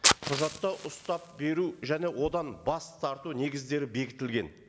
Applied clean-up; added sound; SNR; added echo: none; Fire; 3 dB; none.